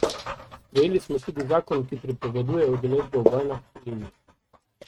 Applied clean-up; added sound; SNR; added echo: neural mask model RNNoise.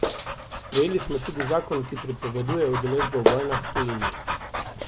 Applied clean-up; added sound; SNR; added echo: none; Dog + Clapping; 1 dB; none.